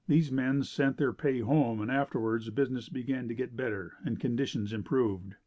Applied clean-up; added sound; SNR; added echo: none; none; none; none.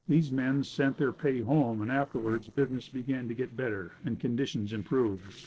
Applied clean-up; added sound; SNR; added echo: neural separator model SepFormer DNS4.